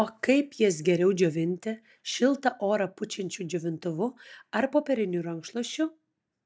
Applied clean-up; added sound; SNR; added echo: none; none; none; none.